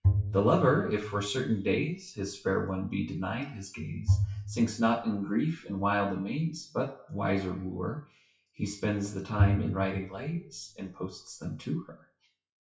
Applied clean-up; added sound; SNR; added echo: classical method WPE with log-MMSE.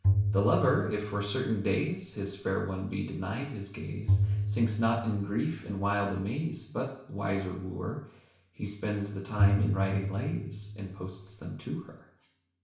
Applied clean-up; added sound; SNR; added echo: none; Bowed string instrument; 0 dB; reverberation time 0.6 s.